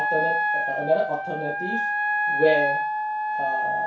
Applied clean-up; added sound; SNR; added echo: none; Wind instrument, woodwind instrument; -2 dB; reverberation time 0.2 s.